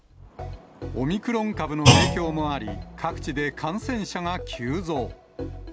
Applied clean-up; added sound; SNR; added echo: none; Thump, thud; -1 dB; none.